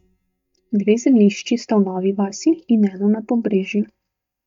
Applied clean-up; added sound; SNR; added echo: neural mask model DeepFilterNet 3.